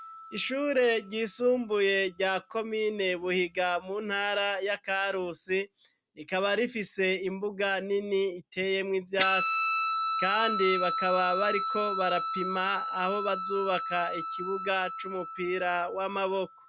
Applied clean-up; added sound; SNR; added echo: none; Guitar; 2 dB; none.